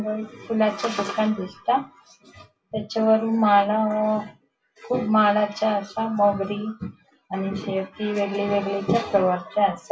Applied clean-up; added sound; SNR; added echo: none; none; none; reverberation time 0.2 s.